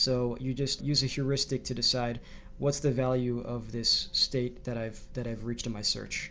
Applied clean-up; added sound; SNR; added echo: none; none; none; none.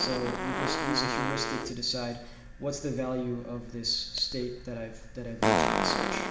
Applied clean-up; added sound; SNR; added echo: none; Fart; -1 dB; reverberation time 0.9 s.